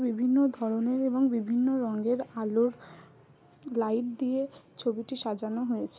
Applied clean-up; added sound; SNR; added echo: none; none; none; none.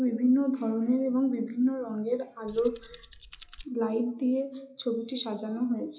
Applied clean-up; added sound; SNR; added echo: classical method WPE with log-MMSE.